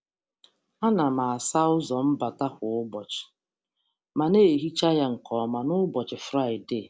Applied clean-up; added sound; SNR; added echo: none; none; none; none.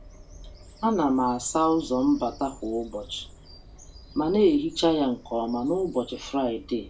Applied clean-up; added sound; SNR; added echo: none; Bird vocalization, bird call, bird song; 20 dB; reverberation time 0.2 s.